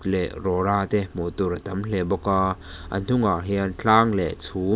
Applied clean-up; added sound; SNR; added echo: none; none; none; none.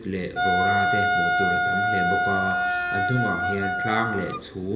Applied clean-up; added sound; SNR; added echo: none; Wind instrument, woodwind instrument; -5 dB; reverberation time 1.4 s.